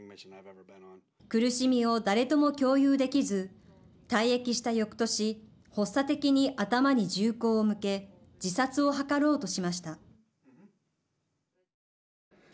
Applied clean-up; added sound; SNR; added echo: none; none; none; none.